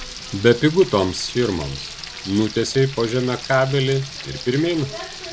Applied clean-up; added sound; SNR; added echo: none; Frying (food); 13 dB; none.